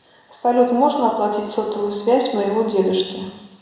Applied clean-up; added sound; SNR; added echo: none; none; none; reverberation time 1.0 s.